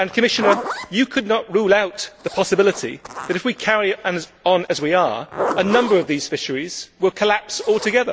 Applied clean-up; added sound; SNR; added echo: none; Zipper (clothing); 11 dB; none.